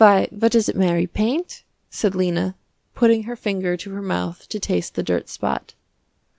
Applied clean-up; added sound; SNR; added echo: none; none; none; none.